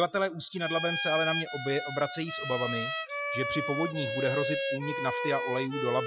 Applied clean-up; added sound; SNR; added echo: classical method Wiener filter.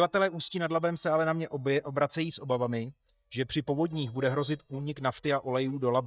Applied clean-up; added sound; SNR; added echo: neural mask model DeepFilterNet 3.